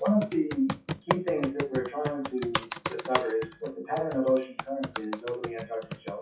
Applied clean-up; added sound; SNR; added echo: classical method WPE with log-MMSE.